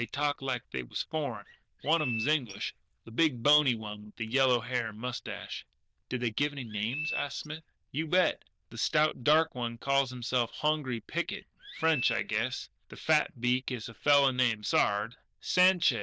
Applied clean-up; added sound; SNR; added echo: neural diffusion model UNIVERSE++.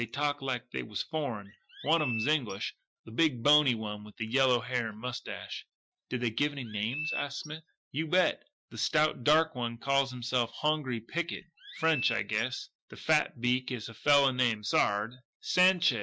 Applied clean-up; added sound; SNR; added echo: classical method Wiener filter.